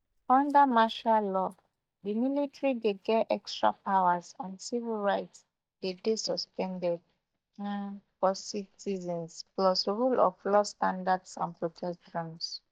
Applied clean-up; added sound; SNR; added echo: neural mask model DeepFilterNet 3.